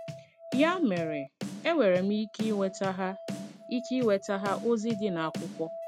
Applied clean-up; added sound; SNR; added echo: none; Bass drum / Snare drum + Musical instrument; 10 dB; none.